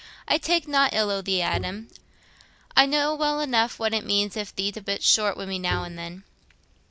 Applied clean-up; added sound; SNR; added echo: none; Bowed string instrument; 9 dB; none.